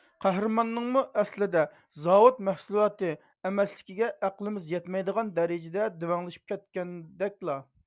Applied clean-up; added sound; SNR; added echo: none; none; none; none.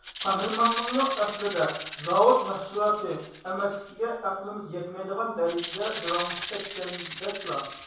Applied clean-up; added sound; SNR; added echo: none; Rattle (instrument); 11 dB; reverberation time 0.7 s.